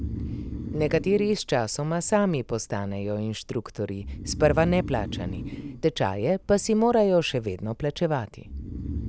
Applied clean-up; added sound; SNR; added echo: none; Breathing; 10 dB; none.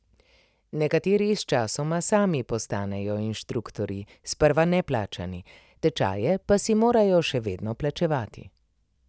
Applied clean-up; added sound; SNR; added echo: none; none; none; none.